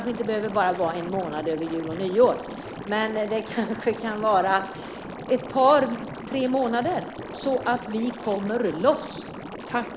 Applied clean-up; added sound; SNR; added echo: none; Liquid; 12 dB; none.